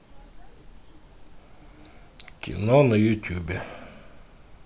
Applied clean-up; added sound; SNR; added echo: none; none; none; none.